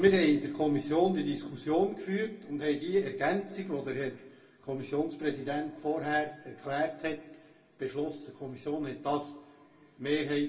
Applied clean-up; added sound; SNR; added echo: none; none; none; reverberation time 0.2 s.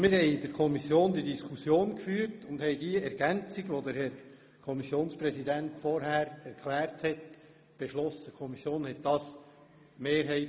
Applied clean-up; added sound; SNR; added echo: none; none; none; none.